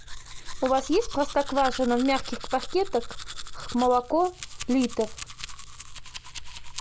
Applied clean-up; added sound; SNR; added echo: none; Domestic sounds, home sounds; 8 dB; none.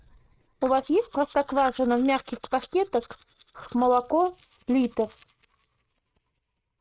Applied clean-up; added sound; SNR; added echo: neural mask model RNNoise.